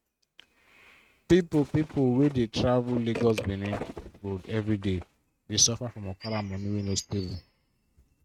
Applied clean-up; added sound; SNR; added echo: neural mask model RNNoise.